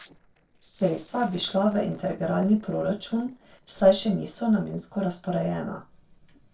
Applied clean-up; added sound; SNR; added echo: neural separator model SepFormer DNS4.